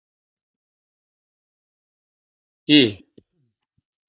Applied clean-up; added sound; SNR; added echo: neural mask model DeepFilterNet 3.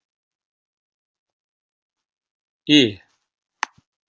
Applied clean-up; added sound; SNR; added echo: none; none; none; none.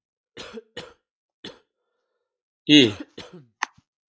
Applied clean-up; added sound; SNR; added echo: classical method log-MMSE.